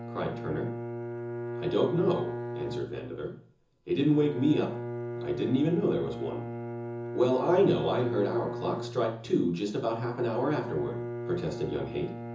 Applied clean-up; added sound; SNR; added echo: none; Bowed string instrument; 7 dB; reverberation time 0.6 s.